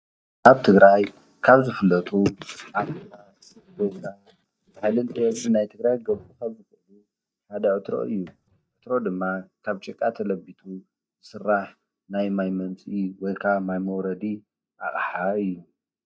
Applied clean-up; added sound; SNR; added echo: neural mask model DeepFilterNet 3.